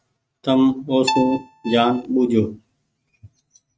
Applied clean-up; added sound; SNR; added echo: neural mask model RNNoise.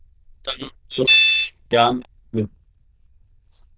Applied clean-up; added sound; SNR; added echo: neural diffusion model UNIVERSE++.